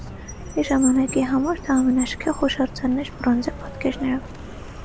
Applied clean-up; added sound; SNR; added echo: none; Car; 11 dB; none.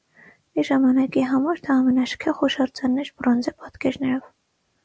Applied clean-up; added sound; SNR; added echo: none; none; none; none.